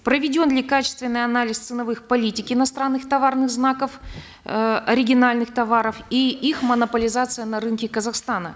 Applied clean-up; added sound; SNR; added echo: none; none; none; none.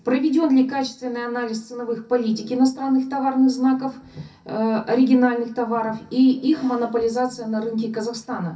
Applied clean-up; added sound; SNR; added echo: none; none; none; reverberation time 0.3 s.